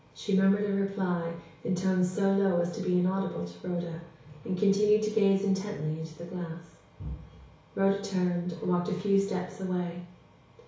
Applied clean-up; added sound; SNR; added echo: none; none; none; reverberation time 0.6 s.